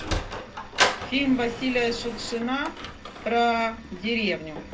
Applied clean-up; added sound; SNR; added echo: none; Sliding door; 5 dB; reverberation time 0.4 s.